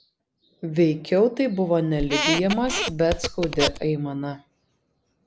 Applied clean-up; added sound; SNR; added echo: none; Squeak; 3 dB; none.